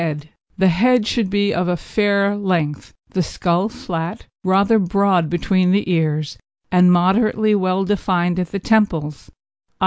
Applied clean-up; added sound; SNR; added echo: none; none; none; none.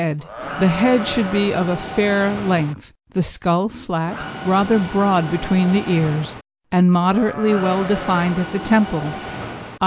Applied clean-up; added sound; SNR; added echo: none; Livestock, farm animals, working animals + Mechanisms; 10 dB; none.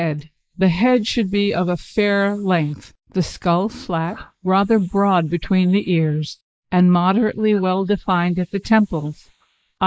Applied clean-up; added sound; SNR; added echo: neural mask model Resemble Enhance denoiser.